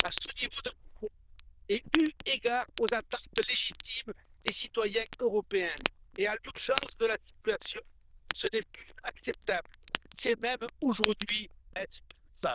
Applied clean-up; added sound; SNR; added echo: neural diffusion model UNIVERSE++.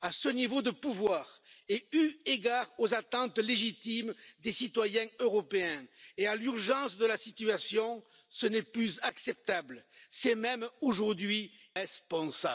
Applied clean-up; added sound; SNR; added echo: none; none; none; none.